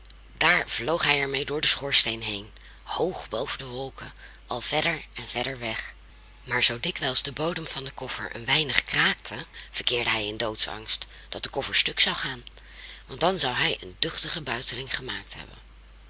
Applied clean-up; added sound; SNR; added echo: none; none; none; none.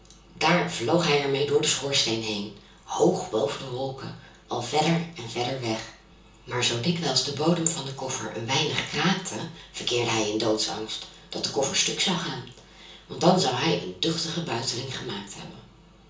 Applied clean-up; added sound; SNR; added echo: none; none; none; reverberation time 0.7 s.